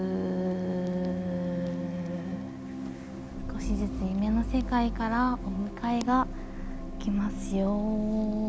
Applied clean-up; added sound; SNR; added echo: none; Idling / Engine starting / Motor vehicle (road); 9 dB; none.